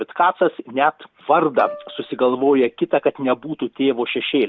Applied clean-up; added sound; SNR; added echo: none; Bowed string instrument; 18 dB; none.